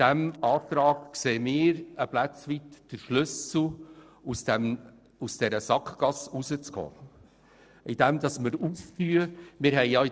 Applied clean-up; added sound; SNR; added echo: neural separator model SepFormer DNS4.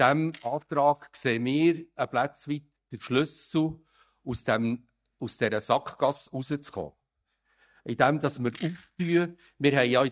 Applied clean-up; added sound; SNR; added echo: neural mask model DeepFilterNet 3.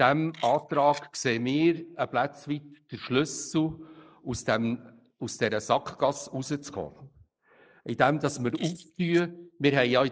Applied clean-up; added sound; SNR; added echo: neural mask model Resemble Enhance denoiser.